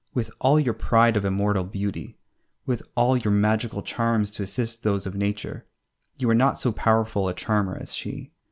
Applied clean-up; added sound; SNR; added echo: none; none; none; none.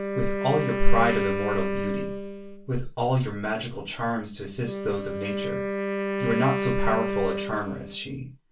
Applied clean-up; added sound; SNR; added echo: none; Wind instrument, woodwind instrument; 5 dB; reverberation time 0.1 s.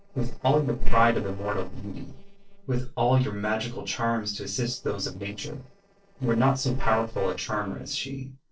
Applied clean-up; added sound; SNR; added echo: neural separator model SepFormer DNS4.